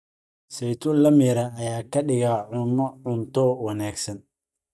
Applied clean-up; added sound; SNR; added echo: neural mask model DeepFilterNet 3.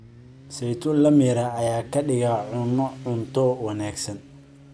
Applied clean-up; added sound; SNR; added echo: none; Motorcycle; 18 dB; none.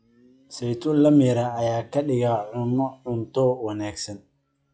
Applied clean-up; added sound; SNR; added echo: classical method log-MMSE.